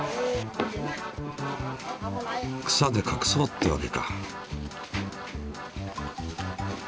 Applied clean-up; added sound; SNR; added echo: none; none; none; none.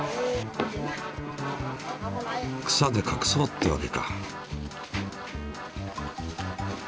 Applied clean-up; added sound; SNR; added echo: none; Bowed string instrument + Trumpet; 16 dB; none.